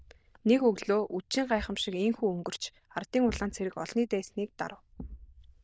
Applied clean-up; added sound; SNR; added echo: neural diffusion model UNIVERSE++.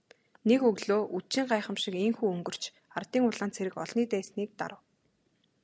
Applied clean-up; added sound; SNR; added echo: none; none; none; none.